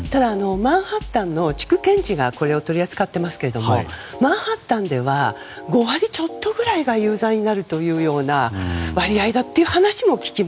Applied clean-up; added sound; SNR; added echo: none; none; none; none.